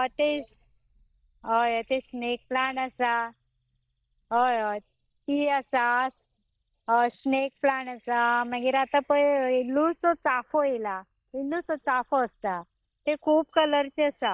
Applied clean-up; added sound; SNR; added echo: neural mask model DeepFilterNet 3.